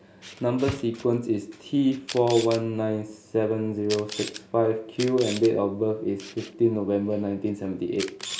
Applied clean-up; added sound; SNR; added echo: none; Camera; 16 dB; none.